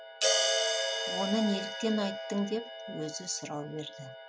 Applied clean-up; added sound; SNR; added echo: none; Crash cymbal; -1 dB; none.